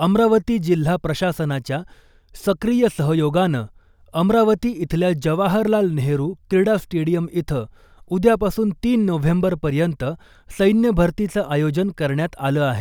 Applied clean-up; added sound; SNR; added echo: none; none; none; none.